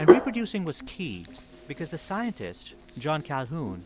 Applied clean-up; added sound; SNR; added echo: none; Hands; -4 dB; none.